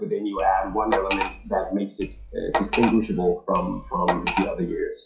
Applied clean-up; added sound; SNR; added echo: classical method WPE with log-MMSE.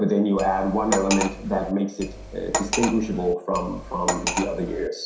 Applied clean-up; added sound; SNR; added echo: none; Cutlery, silverware; 6 dB; reverberation time 0.7 s.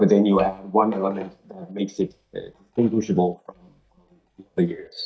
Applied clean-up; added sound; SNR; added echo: neural mask model DeepFilterNet 3.